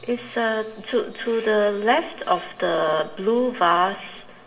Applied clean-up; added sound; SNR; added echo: none; none; none; reverberation time 2.2 s.